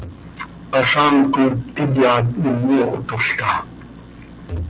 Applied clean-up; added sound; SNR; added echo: none; none; none; none.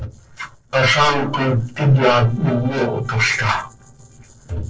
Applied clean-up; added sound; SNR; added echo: neural separator model SepFormer DNS4.